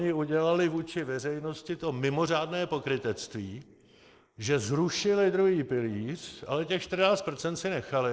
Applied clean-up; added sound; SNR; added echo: neural mask model Resemble Enhance denoiser.